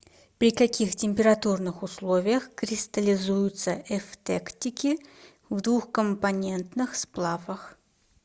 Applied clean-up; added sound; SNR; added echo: none; none; none; none.